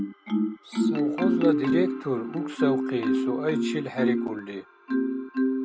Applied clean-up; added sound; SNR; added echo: none; Marimba, xylophone; -4 dB; none.